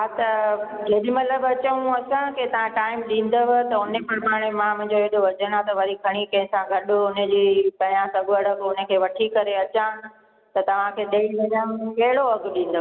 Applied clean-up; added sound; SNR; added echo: none; none; none; none.